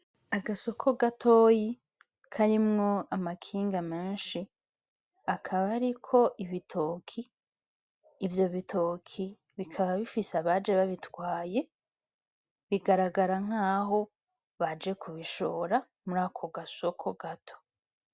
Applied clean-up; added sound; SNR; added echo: none; none; none; none.